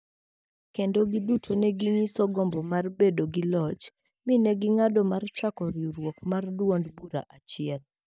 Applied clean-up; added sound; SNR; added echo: neural mask model DeepFilterNet 3.